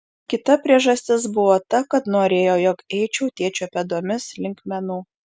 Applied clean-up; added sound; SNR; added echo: none; none; none; none.